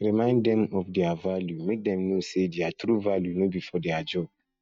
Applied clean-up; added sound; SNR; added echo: neural mask model DeepFilterNet 3.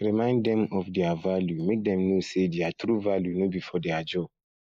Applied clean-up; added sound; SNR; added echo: neural mask model Resemble Enhance denoiser.